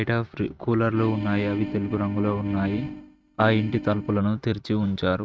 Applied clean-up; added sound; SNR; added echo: neural mask model RNNoise.